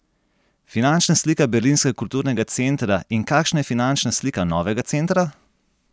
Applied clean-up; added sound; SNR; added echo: none; none; none; none.